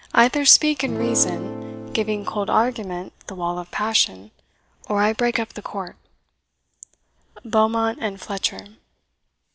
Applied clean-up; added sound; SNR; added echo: none; Acoustic guitar / Strum; 7 dB; none.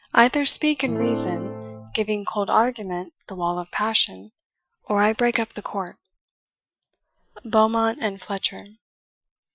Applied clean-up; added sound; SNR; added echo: classical method Wiener filter.